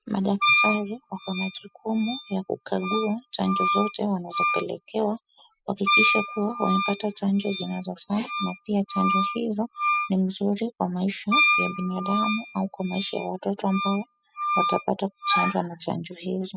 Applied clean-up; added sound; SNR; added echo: classical method spectral subtraction.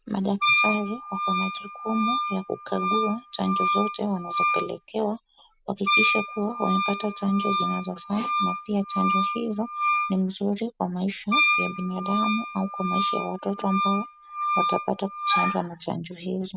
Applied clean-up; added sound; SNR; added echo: none; Wind instrument, woodwind instrument; -1 dB; none.